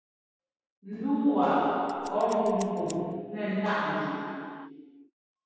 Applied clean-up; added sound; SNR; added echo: none; Scissors; 19 dB; reverberation time 2.2 s.